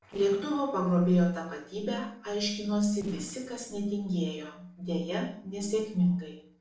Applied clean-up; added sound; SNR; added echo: neural separator model SepFormer DNS4.